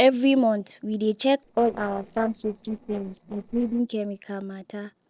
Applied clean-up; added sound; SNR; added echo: neural separator model SepFormer DNS4.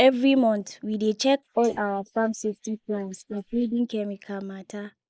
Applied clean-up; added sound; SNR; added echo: neural mask model Resemble Enhance denoiser.